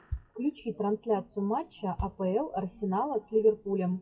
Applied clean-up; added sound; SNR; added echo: classical method WPE with log-MMSE.